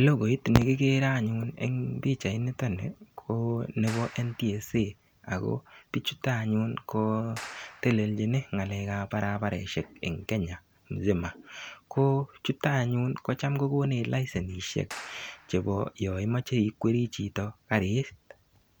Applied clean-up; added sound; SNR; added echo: none; Clapping; 18 dB; none.